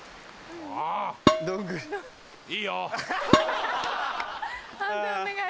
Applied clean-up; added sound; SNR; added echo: none; Dishes, pots, and pans; -4 dB; none.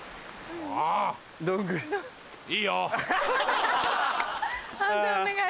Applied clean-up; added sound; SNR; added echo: none; none; none; none.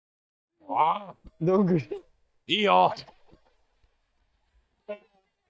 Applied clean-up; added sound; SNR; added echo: neural mask model DeepFilterNet 3.